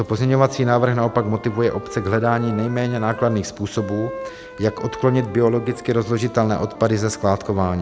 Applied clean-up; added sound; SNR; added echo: none; Wind instrument, woodwind instrument; 15 dB; none.